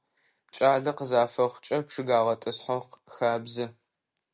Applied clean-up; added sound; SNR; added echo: none; none; none; none.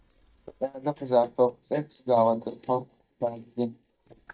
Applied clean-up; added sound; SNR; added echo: neural mask model DeepFilterNet 3.